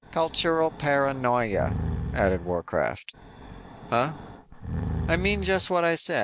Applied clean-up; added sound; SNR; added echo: none; Breathing; 7 dB; none.